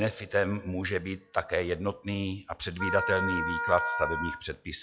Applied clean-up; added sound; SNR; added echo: classical method log-MMSE.